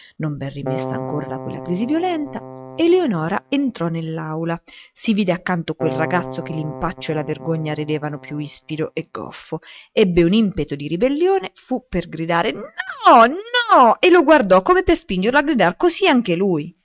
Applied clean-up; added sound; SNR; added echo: neural mask model RNNoise.